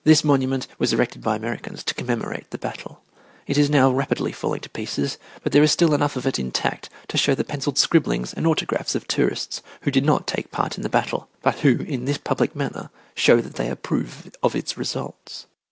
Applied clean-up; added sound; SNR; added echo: none; none; none; none.